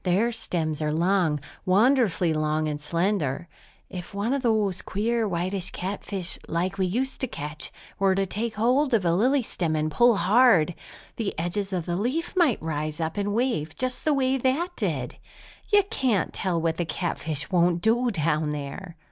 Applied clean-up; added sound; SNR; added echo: none; none; none; none.